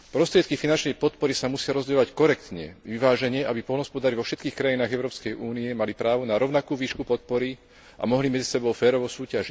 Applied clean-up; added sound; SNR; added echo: none; none; none; none.